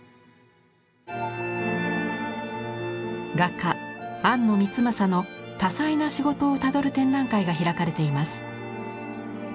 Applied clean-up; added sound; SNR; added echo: none; none; none; none.